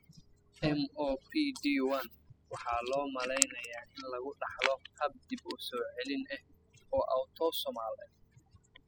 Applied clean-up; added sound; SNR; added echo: classical method spectral subtraction.